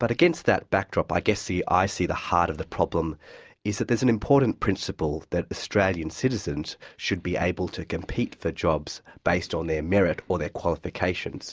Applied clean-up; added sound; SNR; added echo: none; none; none; none.